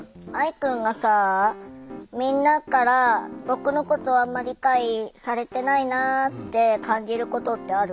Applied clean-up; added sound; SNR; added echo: none; Piano; 17 dB; none.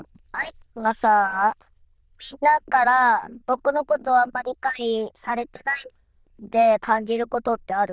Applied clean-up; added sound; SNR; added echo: neural diffusion model UNIVERSE++.